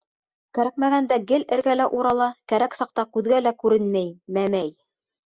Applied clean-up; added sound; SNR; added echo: none; none; none; none.